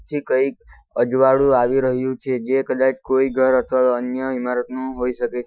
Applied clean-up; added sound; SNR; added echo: classical method Wiener filter.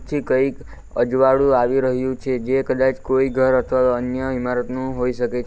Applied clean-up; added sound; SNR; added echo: none; Writing; 17 dB; none.